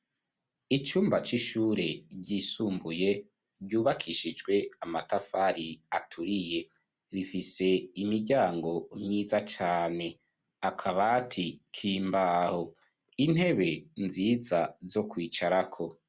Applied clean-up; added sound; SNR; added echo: none; none; none; none.